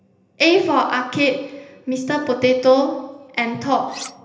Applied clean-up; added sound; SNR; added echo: none; Cutlery, silverware; 16 dB; reverberation time 1.4 s.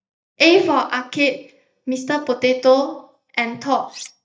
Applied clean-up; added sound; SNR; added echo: neural mask model DeepFilterNet 3.